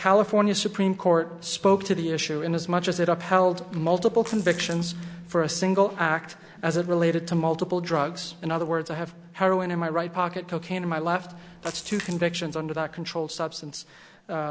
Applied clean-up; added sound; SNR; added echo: none; Splash, splatter; 18 dB; none.